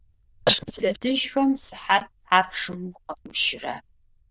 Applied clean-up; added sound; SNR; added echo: neural diffusion model UNIVERSE++.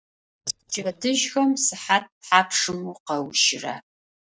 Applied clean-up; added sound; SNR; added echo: neural mask model DeepFilterNet 3.